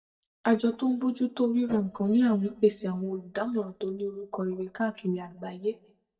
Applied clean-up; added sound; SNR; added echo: neural mask model DeepFilterNet 3.